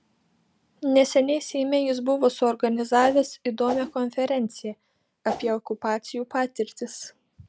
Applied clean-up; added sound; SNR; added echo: none; Whoosh, swoosh, swish; 8 dB; none.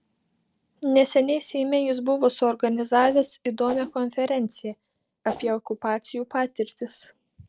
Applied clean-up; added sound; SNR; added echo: neural separator model SepFormer DNS4.